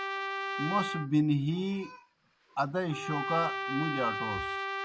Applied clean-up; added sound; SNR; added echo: none; Trumpet; 4 dB; none.